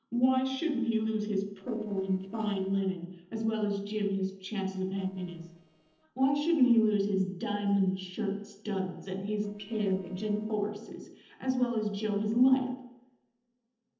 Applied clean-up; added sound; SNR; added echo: neural separator model SepFormer DNS4.